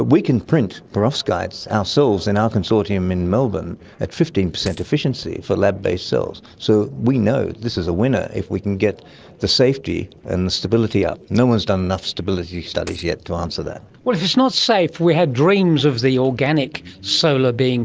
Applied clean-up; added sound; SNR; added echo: neural separator model SepFormer DNS4.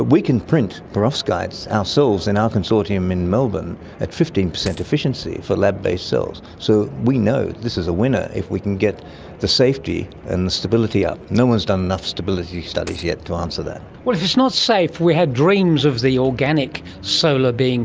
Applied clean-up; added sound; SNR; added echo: none; Coin (dropping); 19 dB; none.